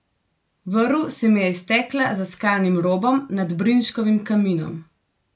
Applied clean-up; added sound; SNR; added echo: none; none; none; none.